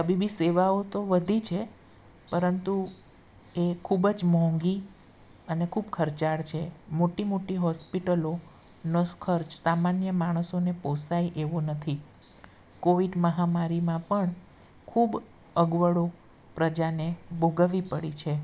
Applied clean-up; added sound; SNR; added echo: none; none; none; none.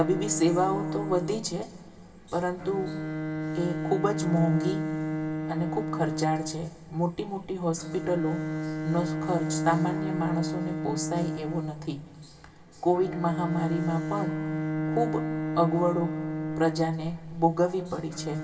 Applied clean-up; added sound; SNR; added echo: none; Bowed string instrument; 3 dB; reverberation time 2.6 s.